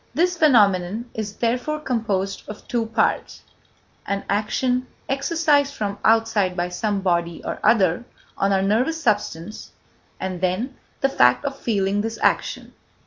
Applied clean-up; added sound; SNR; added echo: none; none; none; none.